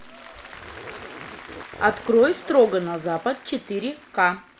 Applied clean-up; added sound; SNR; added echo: none; Applause + Zipper (clothing); 17 dB; none.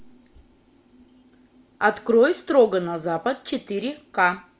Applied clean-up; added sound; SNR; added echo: none; none; none; none.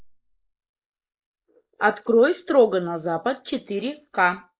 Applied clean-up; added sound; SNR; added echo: neural mask model Resemble Enhance denoiser.